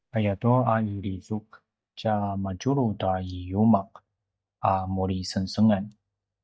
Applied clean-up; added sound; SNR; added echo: neural mask model DeepFilterNet 3.